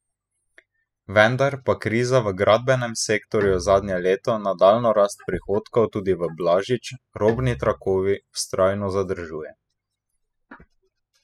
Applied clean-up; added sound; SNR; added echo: classical method spectral subtraction.